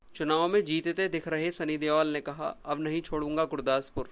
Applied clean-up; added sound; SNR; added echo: none; none; none; none.